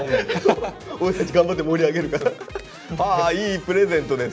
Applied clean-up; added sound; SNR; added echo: none; none; none; none.